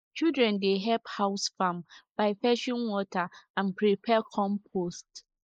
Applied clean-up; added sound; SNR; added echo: neural mask model Resemble Enhance denoiser.